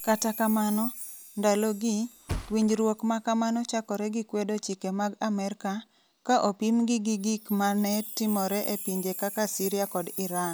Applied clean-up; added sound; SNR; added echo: none; Thump, thud + Chime; 13 dB; none.